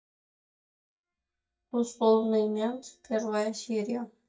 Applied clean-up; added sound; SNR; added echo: neural mask model DeepFilterNet 3.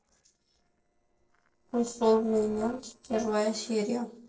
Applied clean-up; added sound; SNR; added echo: neural separator model SepFormer DNS4.